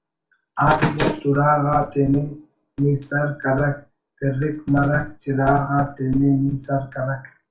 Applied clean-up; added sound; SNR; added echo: none; none; none; reverberation time 0.3 s.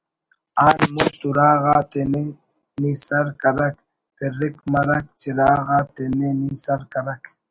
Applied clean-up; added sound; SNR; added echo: none; none; none; none.